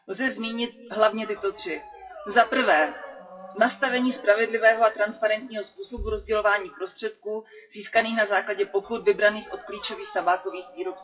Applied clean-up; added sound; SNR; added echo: classical method WPE with log-MMSE.